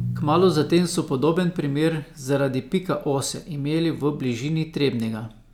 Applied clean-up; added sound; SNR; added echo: none; Drum; 15 dB; none.